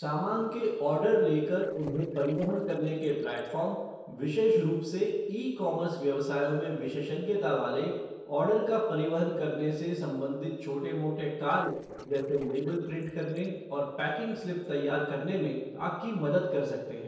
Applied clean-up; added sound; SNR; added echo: neural separator model SepFormer DNS4.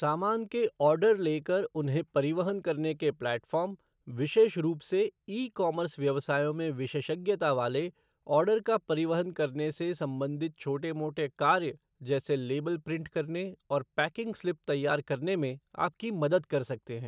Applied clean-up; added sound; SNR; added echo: none; none; none; none.